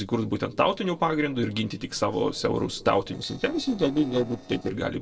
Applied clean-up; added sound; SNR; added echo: neural separator model SepFormer DNS4.